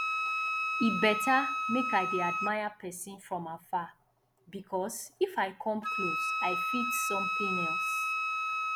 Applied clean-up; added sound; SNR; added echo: none; Wind instrument, woodwind instrument; 0 dB; none.